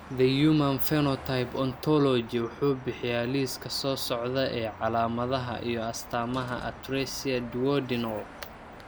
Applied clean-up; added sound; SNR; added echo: none; Car passing by / Traffic noise, roadway noise / Engine; 16 dB; none.